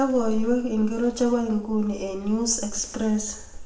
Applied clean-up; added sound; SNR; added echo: none; none; none; reverberation time 0.7 s.